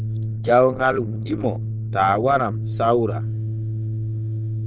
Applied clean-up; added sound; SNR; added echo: neural diffusion model UNIVERSE++.